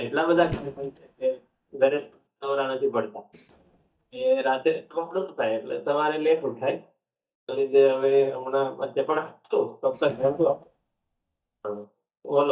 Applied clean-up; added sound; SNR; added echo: neural mask model DeepFilterNet 3.